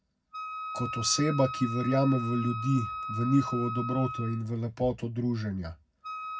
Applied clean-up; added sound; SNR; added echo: none; Wind instrument, woodwind instrument; 8 dB; reverberation time 0.4 s.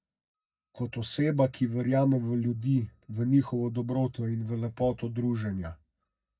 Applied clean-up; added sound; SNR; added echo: neural mask model DeepFilterNet 3.